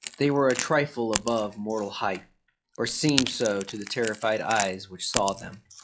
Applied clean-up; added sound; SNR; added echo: classical method log-MMSE.